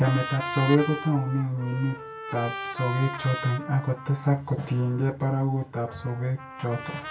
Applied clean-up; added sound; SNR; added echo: none; Trumpet; 11 dB; reverberation time 0.2 s.